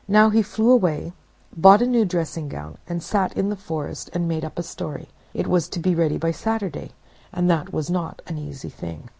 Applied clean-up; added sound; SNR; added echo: none; none; none; none.